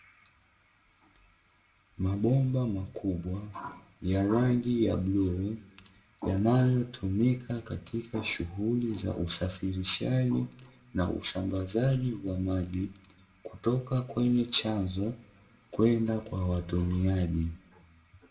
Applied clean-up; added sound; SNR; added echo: none; none; none; reverberation time 0.3 s.